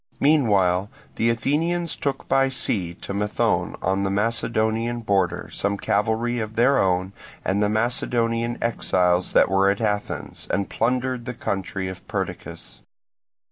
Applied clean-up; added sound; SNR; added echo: none; none; none; none.